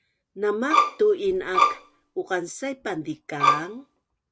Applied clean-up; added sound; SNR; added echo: none; Bowed string instrument; -4 dB; none.